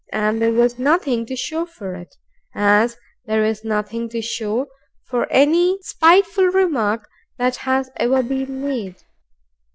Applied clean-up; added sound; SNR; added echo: neural separator model SepFormer DNS4.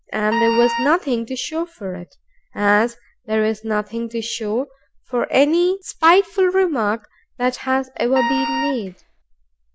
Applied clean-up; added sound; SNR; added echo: none; Wind instrument, woodwind instrument; 5 dB; none.